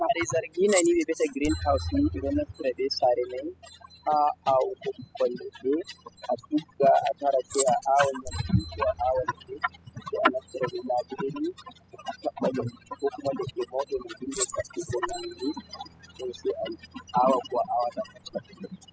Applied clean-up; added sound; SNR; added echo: classical method spectral subtraction.